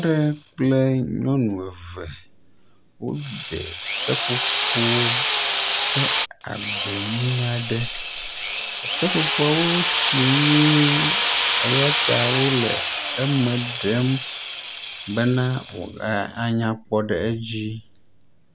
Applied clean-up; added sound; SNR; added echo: none; Drill; -2 dB; none.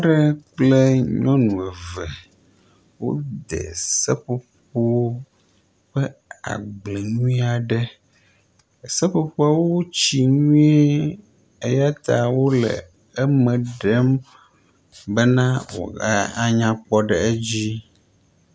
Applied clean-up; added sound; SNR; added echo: none; none; none; none.